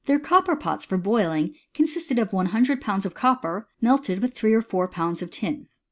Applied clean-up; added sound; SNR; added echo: none; none; none; none.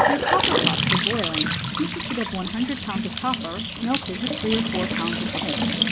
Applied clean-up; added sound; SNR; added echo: none; Trickle, dribble / Bathtub (filling or washing) / Sink (filling or washing) / Gurgling / Splash, splatter; -4 dB; none.